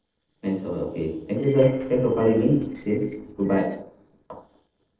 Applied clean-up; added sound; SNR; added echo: neural separator model SepFormer DNS4.